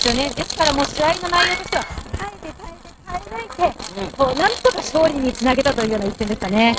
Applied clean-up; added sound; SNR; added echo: neural mask model RNNoise.